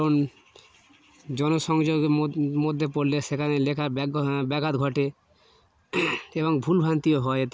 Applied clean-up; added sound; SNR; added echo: none; none; none; none.